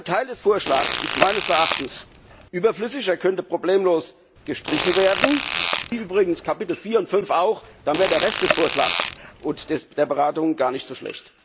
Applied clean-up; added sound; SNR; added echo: none; Fart; 2 dB; none.